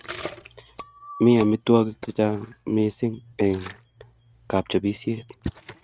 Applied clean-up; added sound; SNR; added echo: neural mask model RNNoise.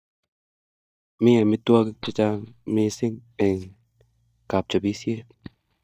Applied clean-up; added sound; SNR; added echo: neural mask model DeepFilterNet 3.